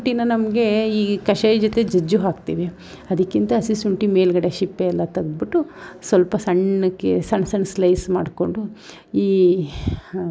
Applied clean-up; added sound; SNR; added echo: none; none; none; none.